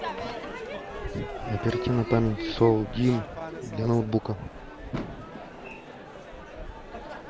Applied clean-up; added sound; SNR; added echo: none; Crowd / Fireworks; 7 dB; none.